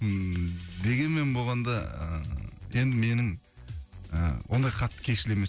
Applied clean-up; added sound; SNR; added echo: none; none; none; none.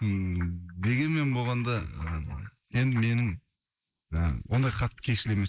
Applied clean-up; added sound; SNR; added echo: neural mask model Resemble Enhance denoiser.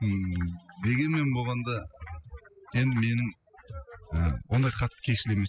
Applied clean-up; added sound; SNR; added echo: classical method spectral subtraction.